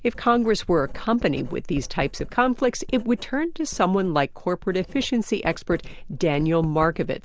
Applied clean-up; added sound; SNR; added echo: none; Writing; 13 dB; none.